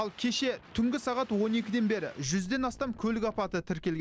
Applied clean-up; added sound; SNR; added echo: none; none; none; none.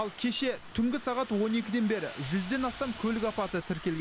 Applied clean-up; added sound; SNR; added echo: none; Domestic sounds, home sounds; 14 dB; none.